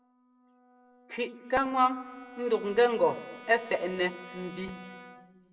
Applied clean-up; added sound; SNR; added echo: none; Brass instrument; 19 dB; reverberation time 1.5 s.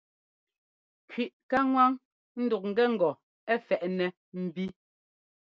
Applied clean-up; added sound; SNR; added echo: none; none; none; none.